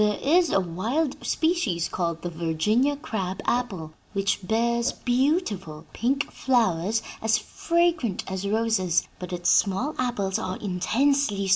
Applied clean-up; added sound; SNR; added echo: none; Whoosh, swoosh, swish; 19 dB; none.